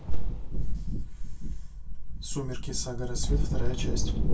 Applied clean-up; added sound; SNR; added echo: none; Fireworks; 14 dB; reverberation time 0.2 s.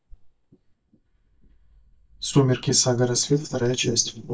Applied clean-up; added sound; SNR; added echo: neural mask model DeepFilterNet 3.